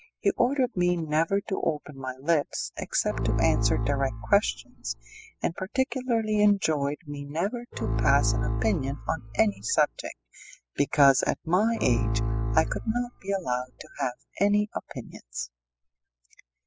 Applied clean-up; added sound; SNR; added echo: classical method spectral subtraction.